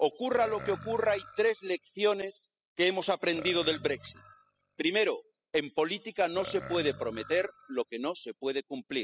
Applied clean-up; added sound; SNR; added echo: classical method spectral subtraction.